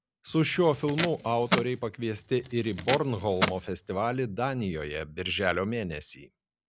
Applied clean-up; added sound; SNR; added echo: none; Packing tape, duct tape; 2 dB; none.